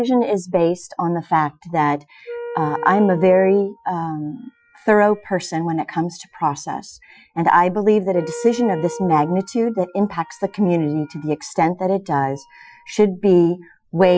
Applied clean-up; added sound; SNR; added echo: classical method Wiener filter.